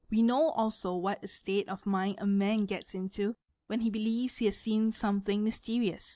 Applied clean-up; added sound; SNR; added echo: none; none; none; none.